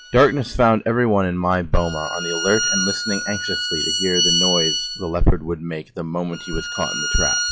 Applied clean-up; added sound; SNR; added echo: classical method log-MMSE.